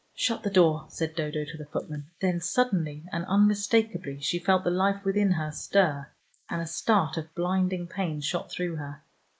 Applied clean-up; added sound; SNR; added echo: neural mask model Resemble Enhance denoiser.